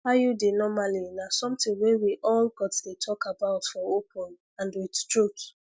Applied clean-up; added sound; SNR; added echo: none; none; none; none.